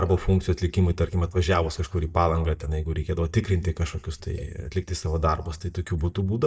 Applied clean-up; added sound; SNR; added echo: neural mask model DeepFilterNet 3.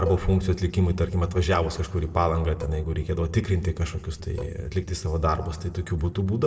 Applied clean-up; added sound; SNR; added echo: neural separator model SepFormer DNS4.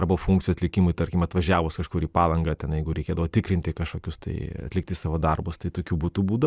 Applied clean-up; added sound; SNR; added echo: none; none; none; none.